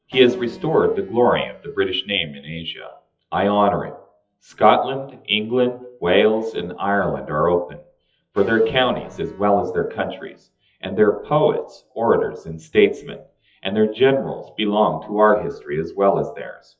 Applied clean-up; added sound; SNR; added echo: classical method WPE with log-MMSE.